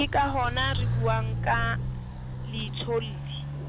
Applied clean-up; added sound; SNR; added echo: none; Walk, footsteps; 0 dB; none.